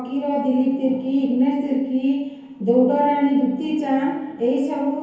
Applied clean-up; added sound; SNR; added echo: none; none; none; reverberation time 1.0 s.